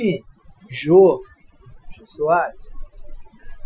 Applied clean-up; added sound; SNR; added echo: classical method Wiener filter.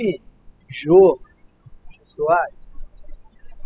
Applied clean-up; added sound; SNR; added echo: classical method spectral subtraction.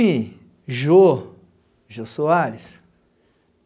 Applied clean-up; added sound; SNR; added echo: none; none; none; none.